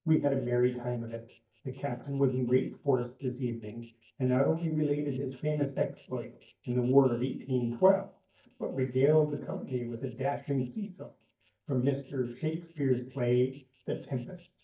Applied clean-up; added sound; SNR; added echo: neural mask model DeepFilterNet 3.